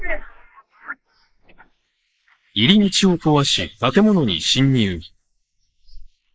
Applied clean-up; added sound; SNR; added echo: neural mask model Resemble Enhance denoiser.